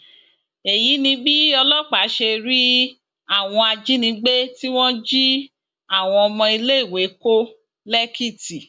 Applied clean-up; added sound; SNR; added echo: none; none; none; none.